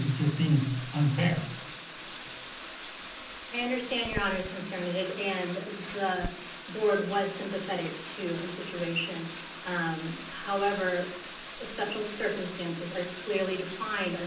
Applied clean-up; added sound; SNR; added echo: none; Bathtub (filling or washing); 8 dB; reverberation time 0.6 s.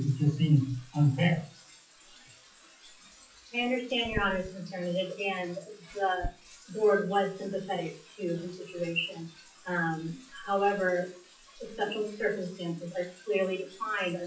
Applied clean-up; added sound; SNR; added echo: classical method WPE with log-MMSE.